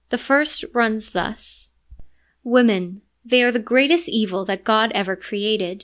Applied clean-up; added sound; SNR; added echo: none; none; none; none.